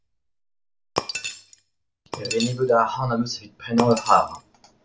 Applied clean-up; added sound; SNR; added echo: none; Shatter; 10 dB; none.